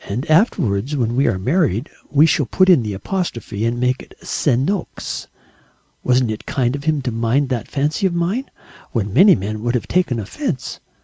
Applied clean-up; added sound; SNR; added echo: none; none; none; none.